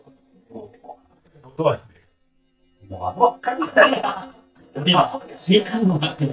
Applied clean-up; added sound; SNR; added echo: neural mask model DeepFilterNet 3.